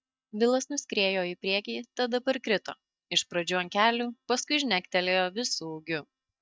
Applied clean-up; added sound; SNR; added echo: neural mask model DeepFilterNet 3.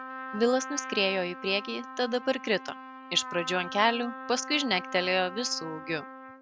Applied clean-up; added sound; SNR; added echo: none; Trumpet; 11 dB; none.